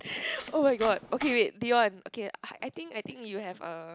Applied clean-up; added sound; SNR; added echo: none; Domestic sounds, home sounds; 10 dB; none.